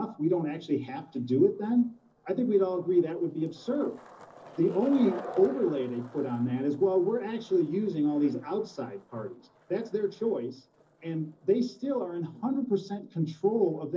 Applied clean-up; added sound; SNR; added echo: neural separator model SepFormer DNS4.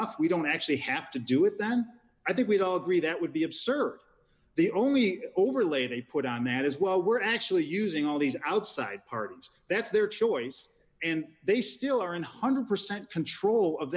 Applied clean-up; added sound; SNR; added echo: none; none; none; none.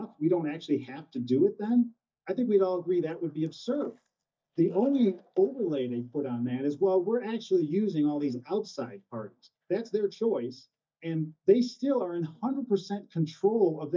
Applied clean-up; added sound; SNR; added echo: neural mask model DeepFilterNet 3.